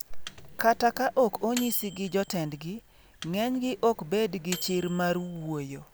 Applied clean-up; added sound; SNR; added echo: none; Microwave oven; 17 dB; none.